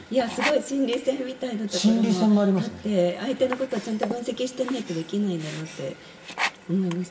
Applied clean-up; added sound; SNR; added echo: none; Sink (filling or washing); 12 dB; reverberation time 1.6 s.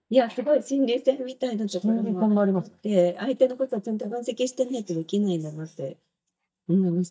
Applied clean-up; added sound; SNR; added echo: neural mask model DeepFilterNet 3.